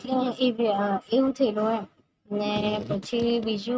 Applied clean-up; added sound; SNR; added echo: neural mask model RNNoise.